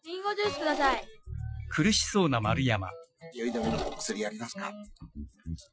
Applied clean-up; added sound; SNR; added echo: classical method Wiener filter.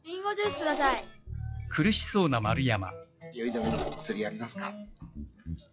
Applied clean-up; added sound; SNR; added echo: classical method log-MMSE.